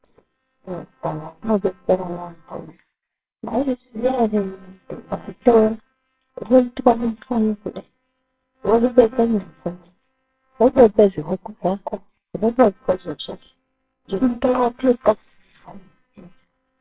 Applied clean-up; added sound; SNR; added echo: neural separator model SepFormer WHAMR!.